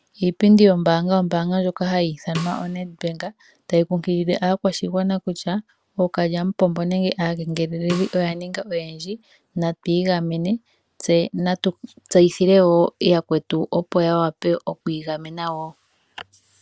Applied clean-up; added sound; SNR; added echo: none; Snare drum; 17 dB; none.